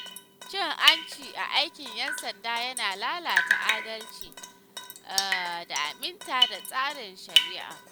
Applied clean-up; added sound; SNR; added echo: none; Drip; -1 dB; none.